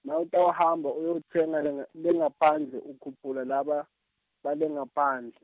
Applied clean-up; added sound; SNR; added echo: none; none; none; none.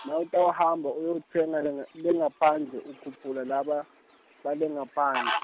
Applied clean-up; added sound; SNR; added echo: none; Fowl; 12 dB; none.